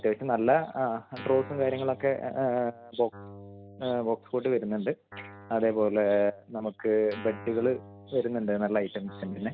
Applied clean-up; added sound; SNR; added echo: none; Guitar; 19 dB; none.